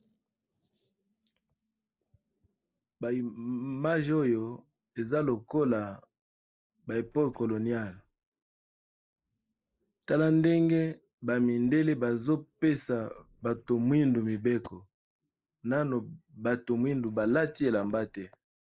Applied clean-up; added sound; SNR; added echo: neural mask model Resemble Enhance denoiser.